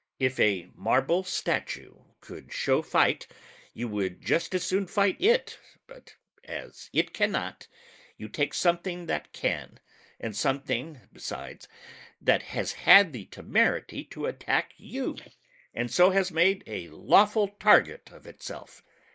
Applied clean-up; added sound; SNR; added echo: neural mask model Resemble Enhance denoiser.